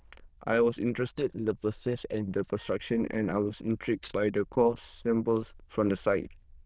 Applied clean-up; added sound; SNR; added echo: neural diffusion model UNIVERSE++.